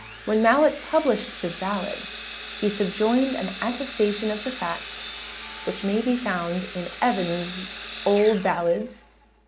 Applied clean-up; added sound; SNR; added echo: none; Sawing; 10 dB; none.